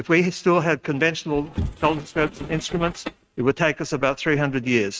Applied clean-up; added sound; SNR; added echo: neural mask model RNNoise.